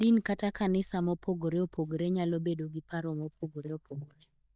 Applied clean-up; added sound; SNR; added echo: neural mask model DeepFilterNet 3.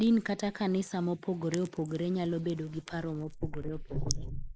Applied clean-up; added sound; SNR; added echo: neural mask model Resemble Enhance denoiser.